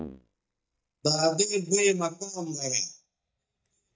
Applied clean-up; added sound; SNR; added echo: neural mask model DeepFilterNet 3.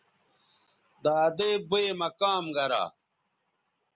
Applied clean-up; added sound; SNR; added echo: none; none; none; none.